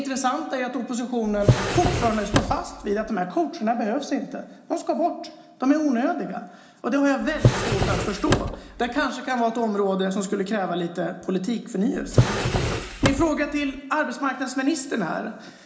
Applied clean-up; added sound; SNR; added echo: none; Drawer open or close; -1 dB; reverberation time 0.4 s.